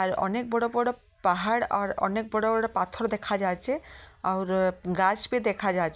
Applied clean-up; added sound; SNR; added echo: none; none; none; none.